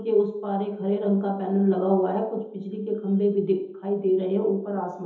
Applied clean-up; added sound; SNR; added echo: none; none; none; reverberation time 0.8 s.